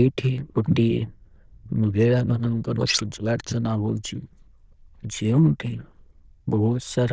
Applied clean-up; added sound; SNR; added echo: neural diffusion model UNIVERSE++.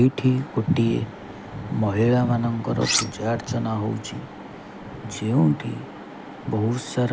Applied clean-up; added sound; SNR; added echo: none; Cutlery, silverware; 2 dB; none.